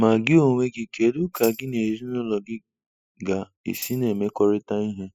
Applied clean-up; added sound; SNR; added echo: classical method spectral subtraction.